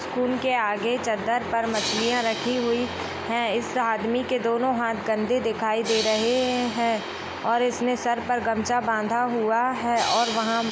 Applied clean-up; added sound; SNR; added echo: none; Crash cymbal; 13 dB; none.